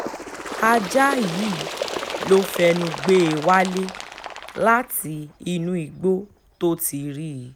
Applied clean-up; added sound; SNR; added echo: none; Bird; 10 dB; none.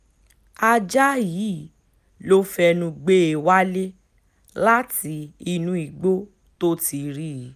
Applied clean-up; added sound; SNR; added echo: none; none; none; none.